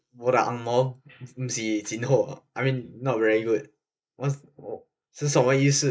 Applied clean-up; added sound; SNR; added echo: neural mask model Resemble Enhance denoiser.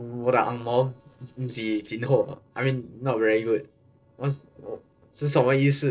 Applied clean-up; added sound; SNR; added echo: neural separator model SepFormer DNS4.